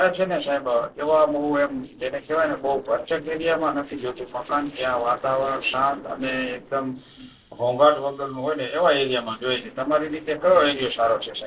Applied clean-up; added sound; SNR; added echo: neural separator model SepFormer DNS4.